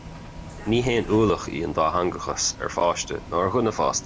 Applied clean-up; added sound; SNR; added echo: none; Bus; 15 dB; none.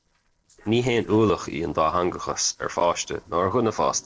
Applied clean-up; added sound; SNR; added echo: neural separator model SepFormer DNS4.